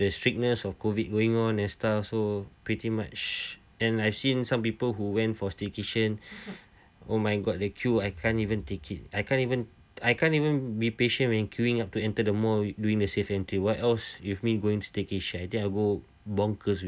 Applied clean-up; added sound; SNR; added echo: none; none; none; none.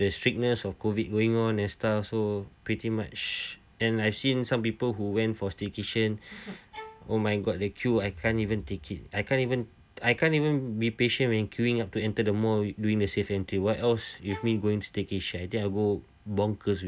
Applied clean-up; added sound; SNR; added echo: none; Bowed string instrument; 20 dB; none.